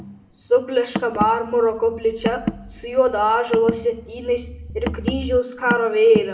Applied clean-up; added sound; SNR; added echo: none; Car; 9 dB; reverberation time 0.7 s.